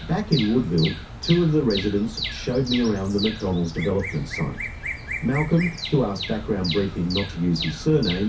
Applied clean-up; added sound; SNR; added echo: none; Bird vocalization, bird call, bird song; 9 dB; reverberation time 0.3 s.